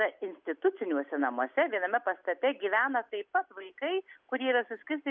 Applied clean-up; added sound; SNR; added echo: none; none; none; none.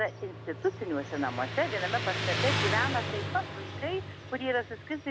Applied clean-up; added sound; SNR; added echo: none; Motorcycle; 2 dB; none.